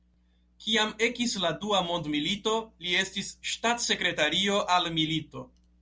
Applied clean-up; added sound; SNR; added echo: none; none; none; none.